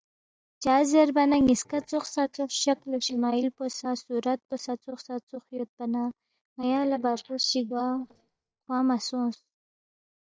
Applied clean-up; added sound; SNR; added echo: neural mask model DeepFilterNet 3.